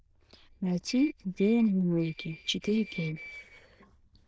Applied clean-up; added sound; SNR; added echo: neural diffusion model UNIVERSE++.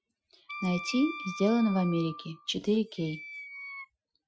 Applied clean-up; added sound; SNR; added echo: classical method Wiener filter.